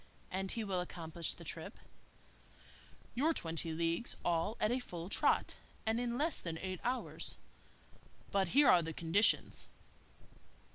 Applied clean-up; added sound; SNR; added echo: none; none; none; none.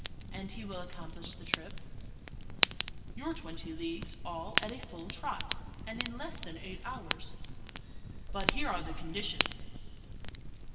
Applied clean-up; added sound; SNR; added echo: none; Fire; -3 dB; reverberation time 2.0 s.